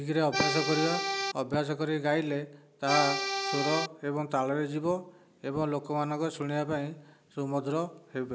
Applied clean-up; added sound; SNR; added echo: none; Accordion; -1 dB; none.